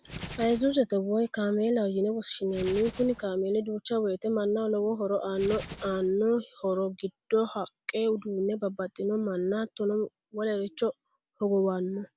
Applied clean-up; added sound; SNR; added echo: none; Hands; 13 dB; none.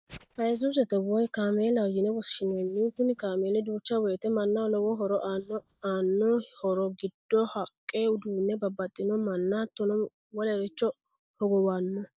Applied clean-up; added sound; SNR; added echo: neural mask model DeepFilterNet 3.